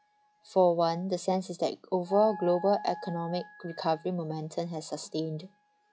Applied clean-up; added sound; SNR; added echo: classical method log-MMSE.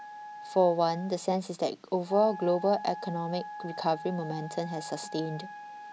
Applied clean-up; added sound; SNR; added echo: none; Wind instrument, woodwind instrument; 13 dB; none.